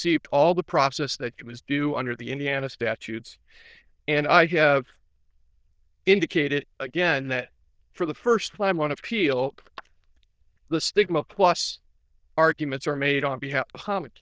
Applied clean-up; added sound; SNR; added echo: neural diffusion model UNIVERSE++.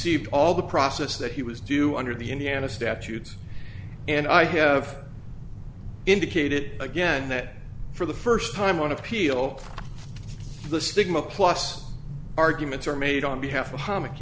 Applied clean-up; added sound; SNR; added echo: none; Train; 13 dB; none.